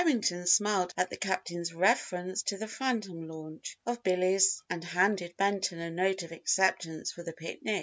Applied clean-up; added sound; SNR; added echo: none; none; none; none.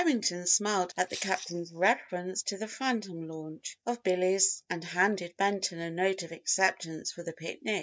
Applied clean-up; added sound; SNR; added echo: neural mask model DeepFilterNet 3.